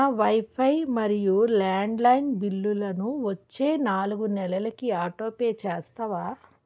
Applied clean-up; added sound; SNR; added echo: none; none; none; none.